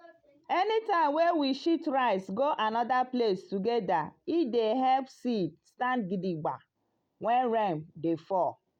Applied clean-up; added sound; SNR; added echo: none; none; none; none.